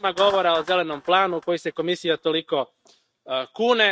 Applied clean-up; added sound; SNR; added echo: neural mask model RNNoise.